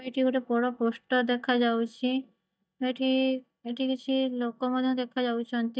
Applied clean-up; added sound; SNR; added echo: neural mask model DeepFilterNet 3.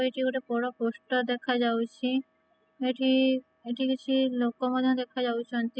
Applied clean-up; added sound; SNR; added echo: classical method spectral subtraction.